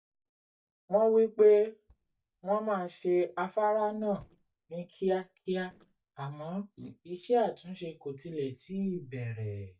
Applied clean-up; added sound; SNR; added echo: neural mask model DeepFilterNet 3.